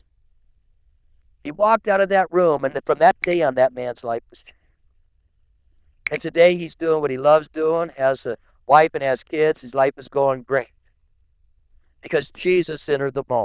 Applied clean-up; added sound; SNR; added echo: neural diffusion model UNIVERSE++.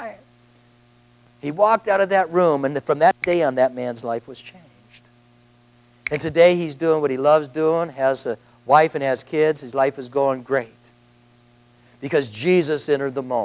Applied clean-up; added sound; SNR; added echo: none; Finger snapping; 18 dB; none.